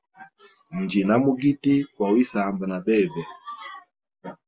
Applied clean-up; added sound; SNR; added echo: none; none; none; none.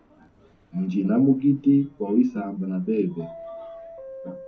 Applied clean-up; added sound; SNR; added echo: none; Subway, metro, underground; 19 dB; reverberation time 0.3 s.